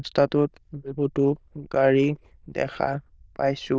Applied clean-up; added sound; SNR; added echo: neural diffusion model UNIVERSE++.